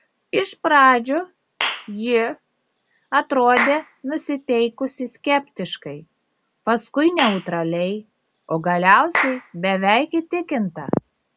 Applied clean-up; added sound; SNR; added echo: none; Clapping / Chirp, tweet; 11 dB; none.